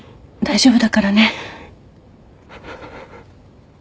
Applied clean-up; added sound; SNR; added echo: none; none; none; none.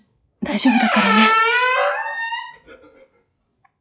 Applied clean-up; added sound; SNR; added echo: classical method log-MMSE.